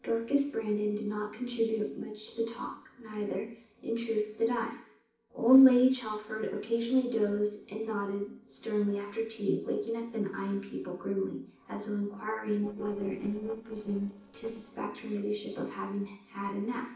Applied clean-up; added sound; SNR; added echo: neural separator model SepFormer DNS4.